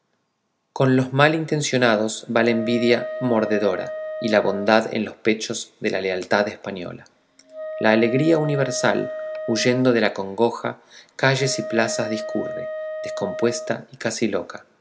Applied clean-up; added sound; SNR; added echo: none; Wind instrument, woodwind instrument; 10 dB; none.